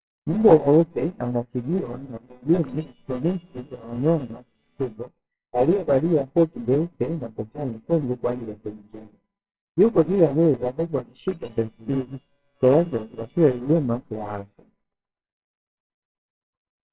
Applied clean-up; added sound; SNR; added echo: neural separator model SepFormer WHAMR!.